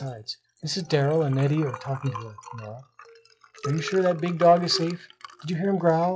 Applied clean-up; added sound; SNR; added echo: classical method log-MMSE.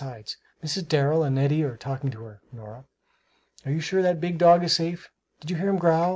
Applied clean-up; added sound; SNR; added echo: none; none; none; none.